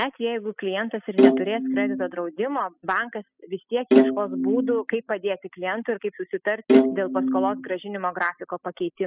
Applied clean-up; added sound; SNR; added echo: classical method spectral subtraction.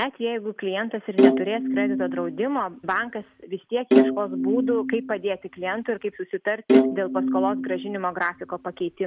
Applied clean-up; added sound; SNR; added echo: none; Bowed string instrument; -3 dB; none.